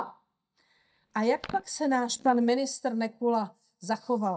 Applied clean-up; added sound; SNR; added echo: neural mask model DeepFilterNet 3.